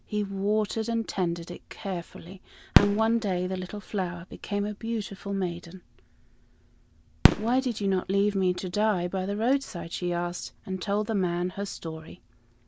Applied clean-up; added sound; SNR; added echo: none; Fireworks; 0 dB; none.